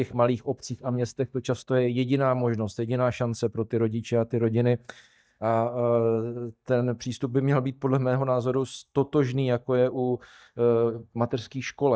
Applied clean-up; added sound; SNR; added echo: neural mask model DeepFilterNet 3.